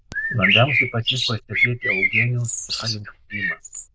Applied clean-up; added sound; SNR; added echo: neural diffusion model UNIVERSE++.